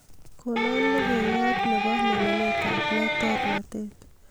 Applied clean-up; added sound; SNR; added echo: none; Electric guitar; -4 dB; none.